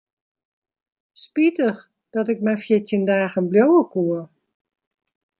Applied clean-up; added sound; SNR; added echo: none; none; none; none.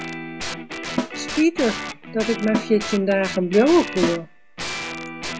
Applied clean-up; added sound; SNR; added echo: none; Snare drum + Guitar; 7 dB; none.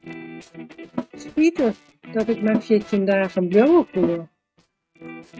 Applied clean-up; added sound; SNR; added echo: neural mask model RNNoise.